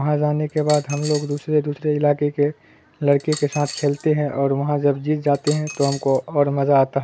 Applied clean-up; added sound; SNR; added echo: none; Coin (dropping); 15 dB; none.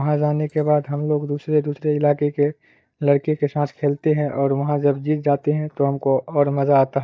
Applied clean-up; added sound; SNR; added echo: neural mask model DeepFilterNet 3.